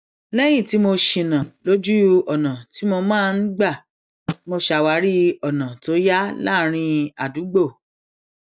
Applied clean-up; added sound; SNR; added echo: neural mask model DeepFilterNet 3.